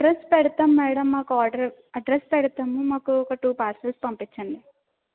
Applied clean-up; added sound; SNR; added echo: none; none; none; none.